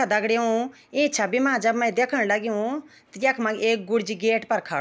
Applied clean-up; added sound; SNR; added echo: none; none; none; none.